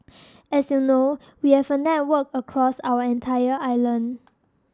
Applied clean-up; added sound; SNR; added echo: none; none; none; none.